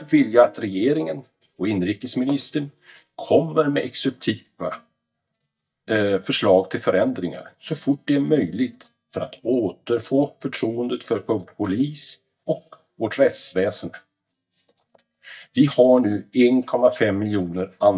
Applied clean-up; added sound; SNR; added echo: neural mask model DeepFilterNet 3.